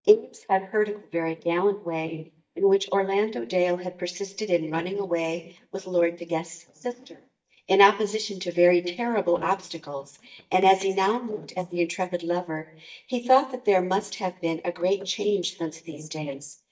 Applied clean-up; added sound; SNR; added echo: neural mask model DeepFilterNet 3.